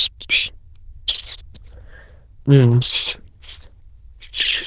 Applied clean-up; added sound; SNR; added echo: neural diffusion model UNIVERSE++.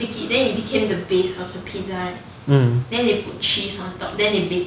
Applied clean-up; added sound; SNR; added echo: none; none; none; none.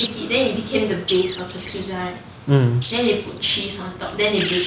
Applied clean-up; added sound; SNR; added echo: none; Wild animals; 12 dB; none.